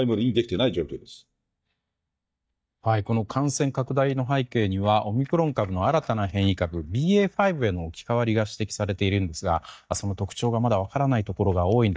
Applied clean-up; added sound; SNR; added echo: neural mask model DeepFilterNet 3.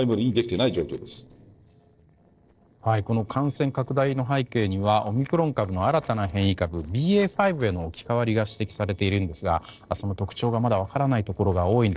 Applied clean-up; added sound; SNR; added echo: neural separator model SepFormer DNS4.